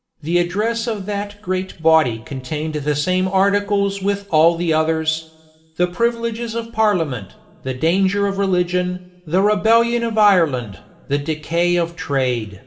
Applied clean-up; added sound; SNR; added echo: none; none; none; reverberation time 1.7 s.